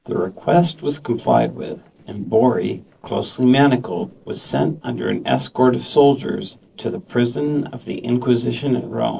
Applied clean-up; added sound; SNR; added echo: neural separator model SepFormer DNS4.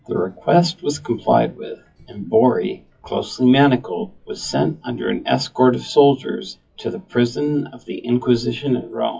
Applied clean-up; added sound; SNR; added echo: classical method WPE with log-MMSE.